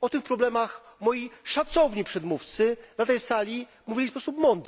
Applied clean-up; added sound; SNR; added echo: none; none; none; none.